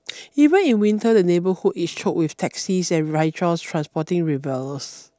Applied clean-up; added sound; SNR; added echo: none; none; none; none.